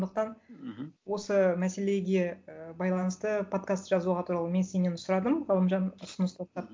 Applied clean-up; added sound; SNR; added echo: none; none; none; none.